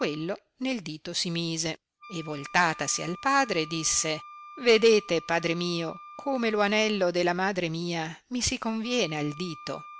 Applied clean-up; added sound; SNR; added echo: none; Wind instrument, woodwind instrument; 20 dB; none.